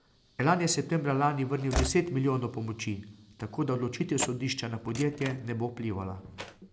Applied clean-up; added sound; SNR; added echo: none; Slam / Train; 11 dB; none.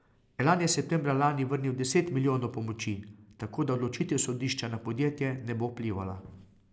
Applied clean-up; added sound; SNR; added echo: none; none; none; none.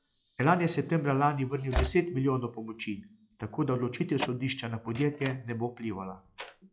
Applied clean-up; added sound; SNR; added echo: classical method log-MMSE.